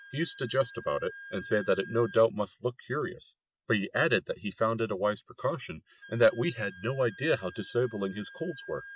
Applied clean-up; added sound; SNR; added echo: none; Wind instrument, woodwind instrument; 20 dB; none.